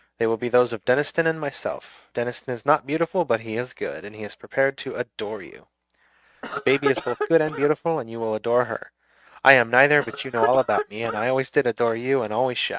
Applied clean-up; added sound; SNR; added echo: neural mask model RNNoise.